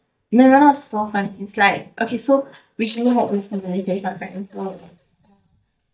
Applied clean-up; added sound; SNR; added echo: neural mask model DeepFilterNet 3.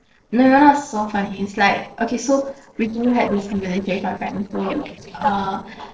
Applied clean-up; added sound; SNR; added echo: neural separator model SepFormer DNS4.